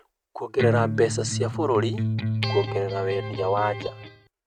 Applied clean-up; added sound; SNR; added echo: neural mask model RNNoise.